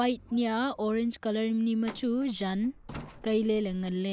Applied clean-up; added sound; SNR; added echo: none; Truck; 17 dB; none.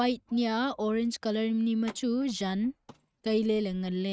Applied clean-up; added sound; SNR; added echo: neural mask model RNNoise.